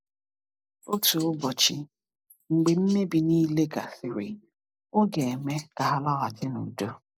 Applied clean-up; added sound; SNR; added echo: neural mask model Resemble Enhance denoiser.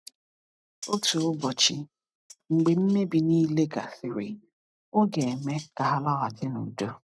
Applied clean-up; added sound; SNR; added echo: neural mask model RNNoise.